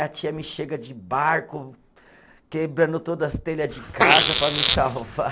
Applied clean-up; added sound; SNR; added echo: none; Fart; -3 dB; none.